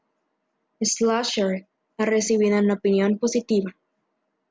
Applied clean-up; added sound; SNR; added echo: none; none; none; none.